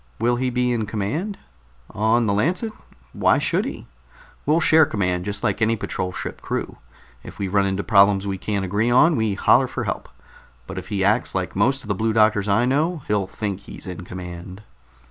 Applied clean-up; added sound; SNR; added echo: none; none; none; none.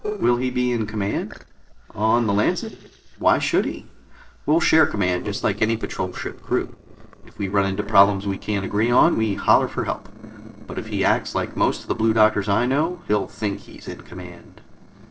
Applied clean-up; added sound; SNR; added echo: neural separator model SepFormer DNS4.